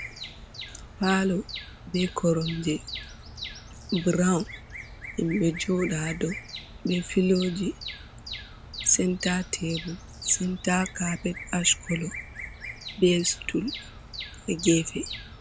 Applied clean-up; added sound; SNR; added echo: none; Bird vocalization, bird call, bird song; 12 dB; none.